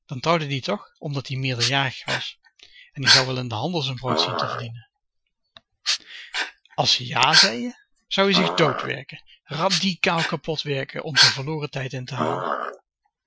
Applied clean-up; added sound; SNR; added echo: classical method Wiener filter.